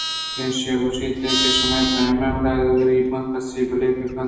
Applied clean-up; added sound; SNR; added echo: none; Livestock, farm animals, working animals; 6 dB; reverberation time 1.0 s.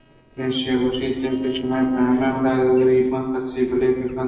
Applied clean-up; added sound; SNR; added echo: neural separator model SepFormer DNS4.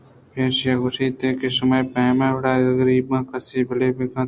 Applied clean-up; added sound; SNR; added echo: none; none; none; none.